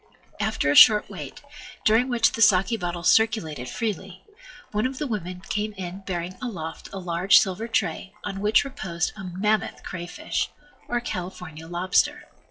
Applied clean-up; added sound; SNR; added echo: classical method WPE with log-MMSE.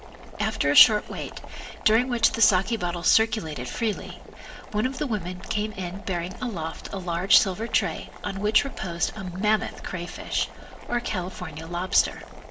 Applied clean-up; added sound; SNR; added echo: none; Boiling; 17 dB; reverberation time 0.4 s.